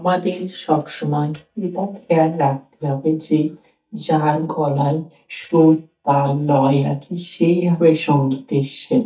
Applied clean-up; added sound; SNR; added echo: neural mask model DeepFilterNet 3.